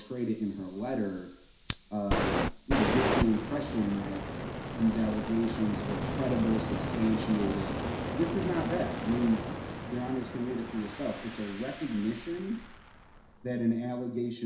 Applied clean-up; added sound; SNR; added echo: none; Fire; 3 dB; reverberation time 0.7 s.